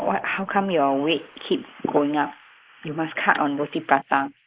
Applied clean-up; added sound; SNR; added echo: neural mask model Resemble Enhance denoiser.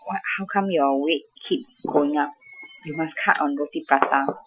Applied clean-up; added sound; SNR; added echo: classical method Wiener filter.